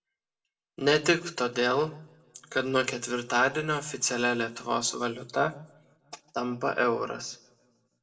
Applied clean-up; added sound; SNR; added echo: none; none; none; reverberation time 0.5 s.